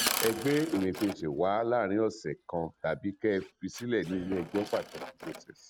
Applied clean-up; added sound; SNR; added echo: neural mask model RNNoise.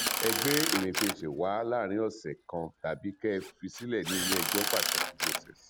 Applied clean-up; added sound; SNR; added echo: none; Drill; 1 dB; none.